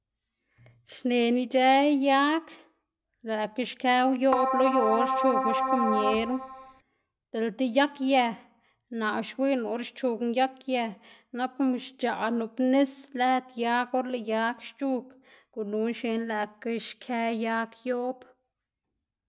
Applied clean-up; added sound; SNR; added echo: none; Keyboard (musical); -1 dB; none.